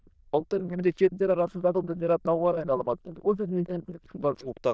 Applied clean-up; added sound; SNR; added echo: neural diffusion model UNIVERSE++.